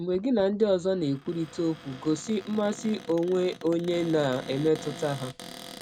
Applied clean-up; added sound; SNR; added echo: none; Cupboard open or close; 16 dB; none.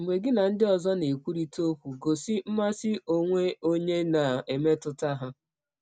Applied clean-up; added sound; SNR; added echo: none; none; none; none.